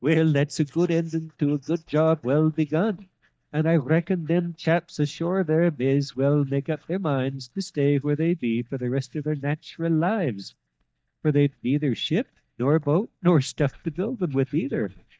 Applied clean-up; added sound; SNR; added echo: neural mask model DeepFilterNet 3.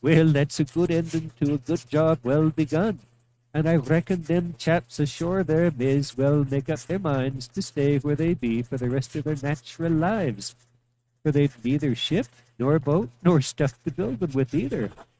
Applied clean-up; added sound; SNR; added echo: neural mask model RNNoise.